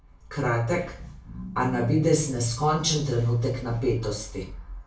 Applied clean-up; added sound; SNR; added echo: none; none; none; reverberation time 0.2 s.